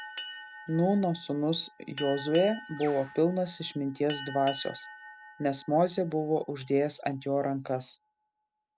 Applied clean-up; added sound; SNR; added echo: none; Boat, Water vehicle + Bird; 16 dB; none.